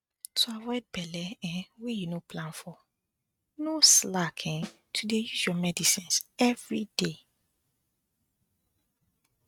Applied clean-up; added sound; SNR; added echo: neural mask model RNNoise.